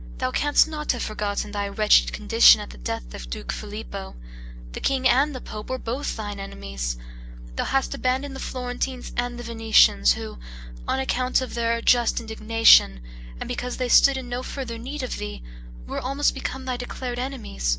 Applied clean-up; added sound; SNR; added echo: none; none; none; none.